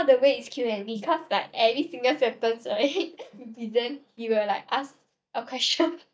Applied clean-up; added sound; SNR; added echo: neural mask model DeepFilterNet 3.